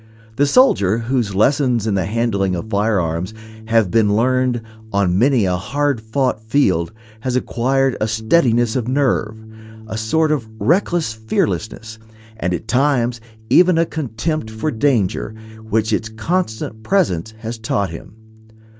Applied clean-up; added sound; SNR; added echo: none; Bass guitar; 17 dB; none.